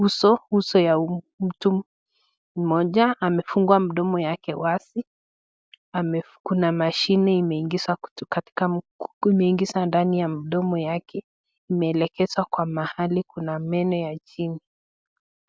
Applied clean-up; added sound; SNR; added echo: none; none; none; none.